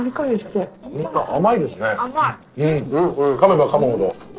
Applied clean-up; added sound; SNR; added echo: neural separator model SepFormer DNS4.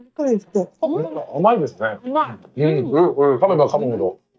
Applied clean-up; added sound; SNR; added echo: neural mask model DeepFilterNet 3.